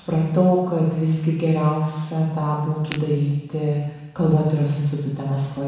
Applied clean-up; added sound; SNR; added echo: none; Tap / Glass; 18 dB; reverberation time 1.1 s.